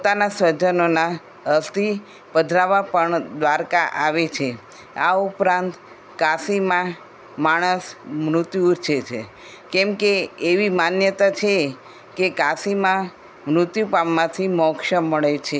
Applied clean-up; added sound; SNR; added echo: none; none; none; none.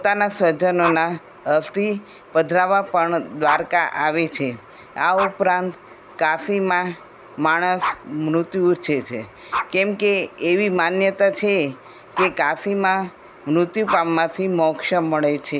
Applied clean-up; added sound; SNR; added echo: none; Dog; 13 dB; none.